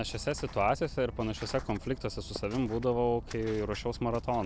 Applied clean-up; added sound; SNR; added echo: none; none; none; none.